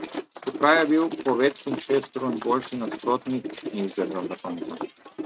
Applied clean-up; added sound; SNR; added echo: neural mask model RNNoise.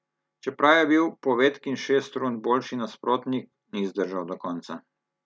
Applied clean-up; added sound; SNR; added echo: none; none; none; none.